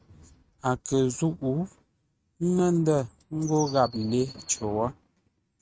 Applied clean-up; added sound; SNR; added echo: neural mask model RNNoise.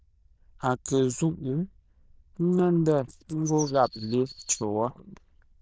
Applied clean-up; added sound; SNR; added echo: neural diffusion model UNIVERSE++.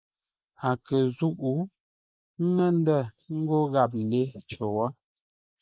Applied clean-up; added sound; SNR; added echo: neural mask model Resemble Enhance denoiser.